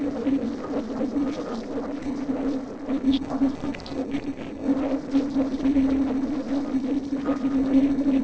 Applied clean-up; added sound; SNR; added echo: neural separator model SepFormer DNS4.